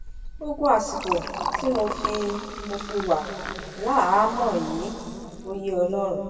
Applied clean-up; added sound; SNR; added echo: none; Liquid; 9 dB; reverberation time 2.1 s.